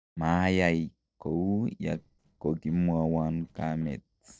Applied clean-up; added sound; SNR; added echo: neural separator model SepFormer DNS4.